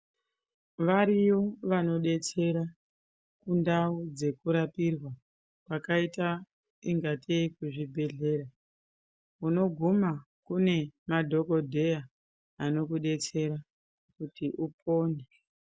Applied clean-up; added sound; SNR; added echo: none; none; none; none.